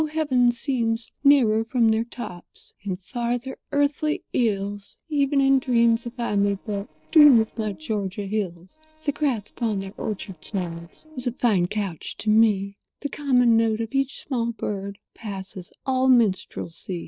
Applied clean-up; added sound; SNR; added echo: neural separator model SepFormer DNS4.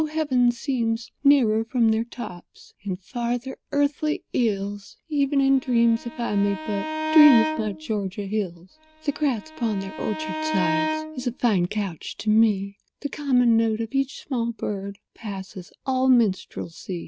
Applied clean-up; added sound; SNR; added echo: none; Bowed string instrument; 7 dB; none.